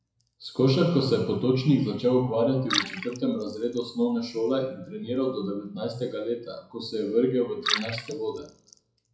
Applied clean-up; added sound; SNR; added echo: classical method WPE with log-MMSE.